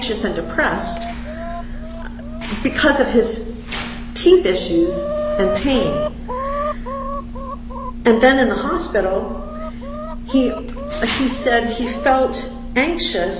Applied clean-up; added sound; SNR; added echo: none; Chicken, rooster; 10 dB; none.